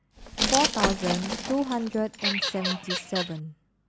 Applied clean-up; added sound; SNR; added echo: none; Glass + Bird vocalization, bird call, bird song / Fowl; 0 dB; none.